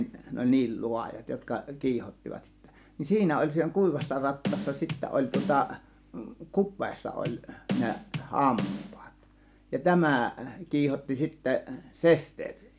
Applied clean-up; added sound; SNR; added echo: none; Bass drum / Snare drum; 6 dB; none.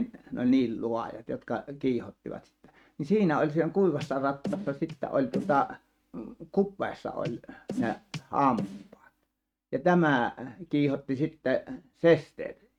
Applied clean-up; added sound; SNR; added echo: neural mask model RNNoise.